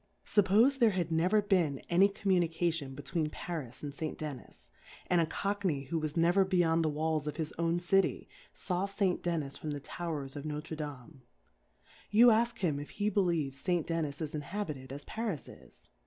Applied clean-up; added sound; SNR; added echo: none; none; none; none.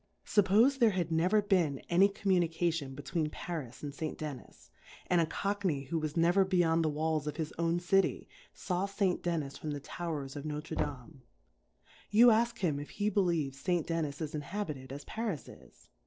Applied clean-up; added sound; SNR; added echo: neural separator model SepFormer DNS4.